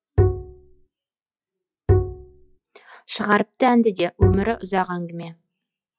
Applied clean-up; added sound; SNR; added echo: classical method log-MMSE.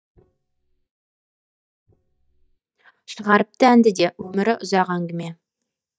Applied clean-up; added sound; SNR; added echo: neural mask model DeepFilterNet 3.